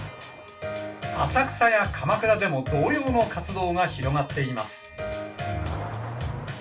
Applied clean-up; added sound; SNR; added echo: none; Accelerating, revving, vroom / Car; 14 dB; reverberation time 0.2 s.